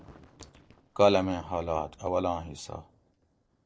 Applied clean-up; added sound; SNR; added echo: neural separator model SepFormer DNS4.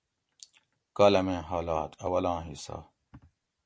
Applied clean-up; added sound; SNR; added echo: none; none; none; none.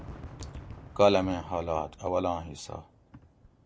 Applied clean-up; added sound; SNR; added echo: none; Fireworks; 16 dB; none.